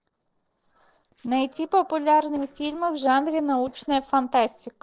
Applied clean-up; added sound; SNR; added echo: neural separator model SepFormer DNS4.